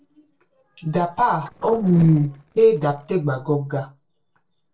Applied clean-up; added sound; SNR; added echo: neural separator model SepFormer DNS4.